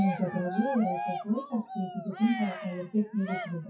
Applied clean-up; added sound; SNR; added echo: classical method WPE with log-MMSE.